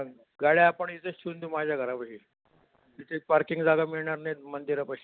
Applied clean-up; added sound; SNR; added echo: none; none; none; none.